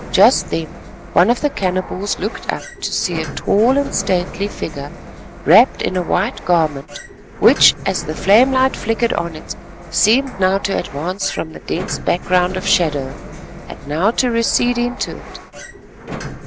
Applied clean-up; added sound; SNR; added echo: none; Sliding door; 12 dB; none.